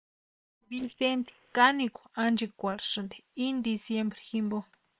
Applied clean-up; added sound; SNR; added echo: neural separator model SepFormer WHAM!.